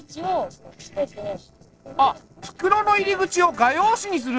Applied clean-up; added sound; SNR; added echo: neural separator model SepFormer DNS4.